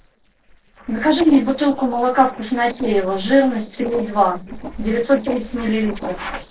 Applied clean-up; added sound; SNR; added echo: neural separator model SepFormer DNS4.